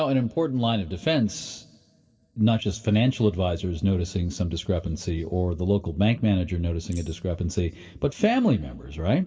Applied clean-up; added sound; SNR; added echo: neural separator model SepFormer DNS4.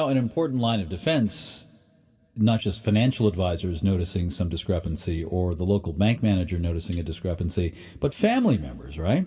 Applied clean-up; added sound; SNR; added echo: none; Tambourine; 19 dB; reverberation time 1.3 s.